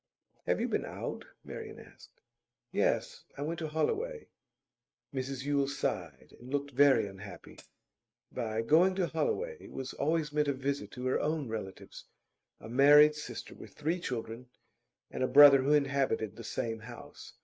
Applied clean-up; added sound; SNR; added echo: neural mask model RNNoise.